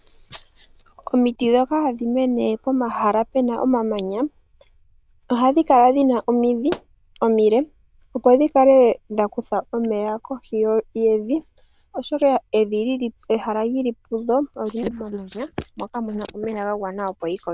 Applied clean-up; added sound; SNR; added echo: neural diffusion model UNIVERSE++.